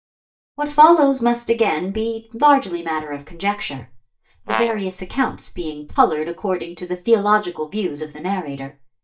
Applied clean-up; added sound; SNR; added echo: neural mask model DeepFilterNet 3.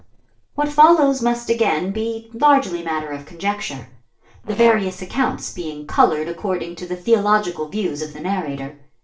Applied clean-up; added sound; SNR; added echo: neural separator model SepFormer DNS4.